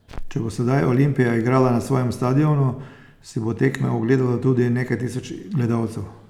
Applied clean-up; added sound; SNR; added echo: none; Crackle; 20 dB; none.